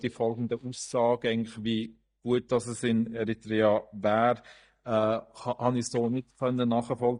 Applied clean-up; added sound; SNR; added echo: neural mask model DeepFilterNet 3.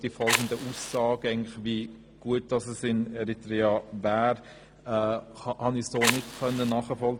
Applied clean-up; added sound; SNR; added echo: none; Fire; 3 dB; none.